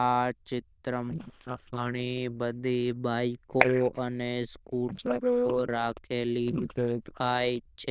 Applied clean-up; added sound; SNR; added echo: neural diffusion model UNIVERSE++.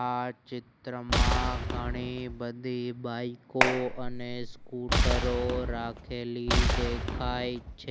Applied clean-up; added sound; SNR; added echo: none; Boom + Clapping; -5 dB; none.